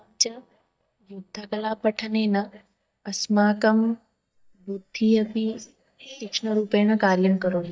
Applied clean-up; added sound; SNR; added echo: neural mask model DeepFilterNet 3.